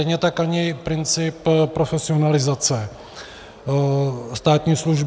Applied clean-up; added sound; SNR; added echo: none; none; none; none.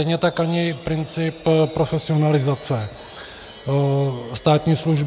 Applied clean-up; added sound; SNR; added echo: none; Chime; 18 dB; none.